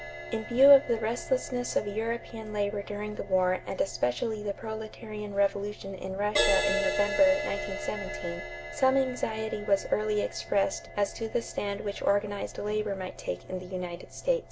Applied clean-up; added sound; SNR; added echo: none; Crash cymbal; 9 dB; none.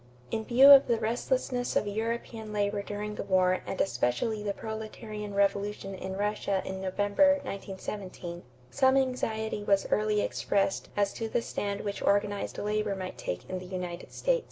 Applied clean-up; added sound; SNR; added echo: none; none; none; none.